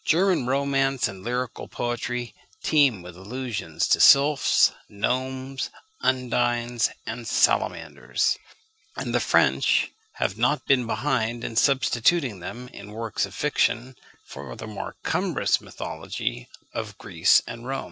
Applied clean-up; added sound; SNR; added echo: none; none; none; none.